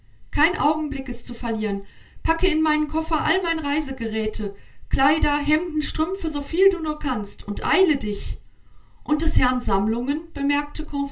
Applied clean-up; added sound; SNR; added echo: none; none; none; reverberation time 0.2 s.